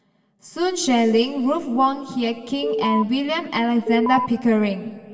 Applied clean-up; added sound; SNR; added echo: none; Alarm; 1 dB; reverberation time 1.8 s.